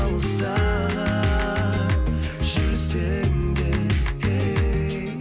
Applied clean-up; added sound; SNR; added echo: none; none; none; none.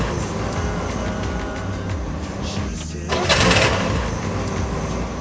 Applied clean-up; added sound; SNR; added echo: none; Car; -4 dB; none.